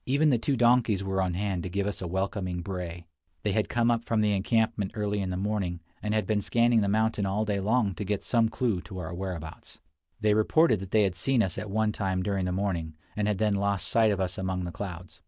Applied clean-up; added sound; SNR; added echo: none; none; none; none.